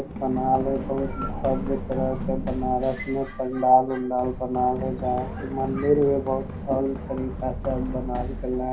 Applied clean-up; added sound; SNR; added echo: none; Run; 7 dB; reverberation time 0.3 s.